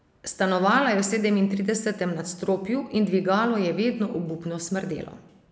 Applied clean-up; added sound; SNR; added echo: none; none; none; none.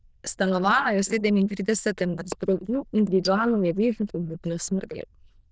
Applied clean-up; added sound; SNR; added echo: neural diffusion model UNIVERSE++.